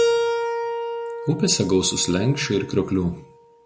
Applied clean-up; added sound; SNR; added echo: none; Keyboard (musical); 3 dB; none.